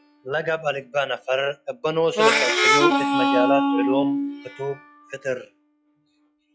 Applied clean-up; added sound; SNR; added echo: classical method log-MMSE.